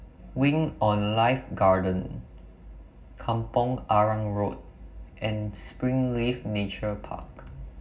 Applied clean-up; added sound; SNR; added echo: none; none; none; reverberation time 0.4 s.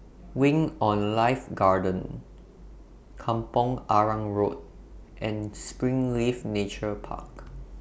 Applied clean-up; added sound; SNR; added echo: none; none; none; none.